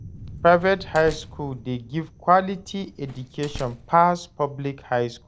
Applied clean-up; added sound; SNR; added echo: none; Slam + Thunder; 18 dB; none.